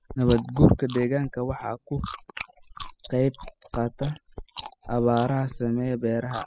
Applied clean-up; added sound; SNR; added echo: classical method spectral subtraction.